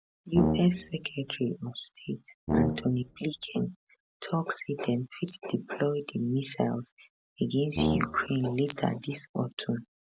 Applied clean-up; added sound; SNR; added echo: none; Brass instrument; 1 dB; none.